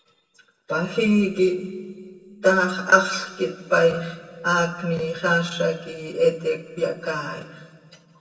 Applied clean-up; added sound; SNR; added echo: none; none; none; reverberation time 1.8 s.